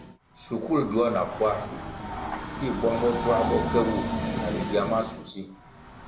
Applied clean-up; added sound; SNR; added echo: none; Train; 4 dB; reverberation time 0.6 s.